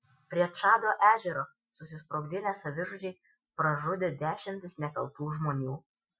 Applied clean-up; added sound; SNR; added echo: classical method Wiener filter.